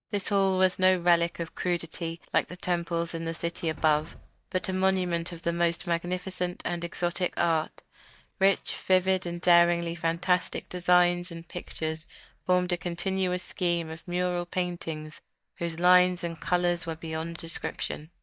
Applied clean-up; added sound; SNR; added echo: neural mask model DeepFilterNet 3.